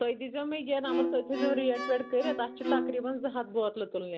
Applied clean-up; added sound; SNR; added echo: none; Bowed string instrument; 2 dB; none.